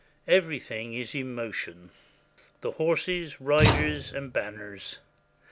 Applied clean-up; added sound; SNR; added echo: none; Slam / Tools; -1 dB; none.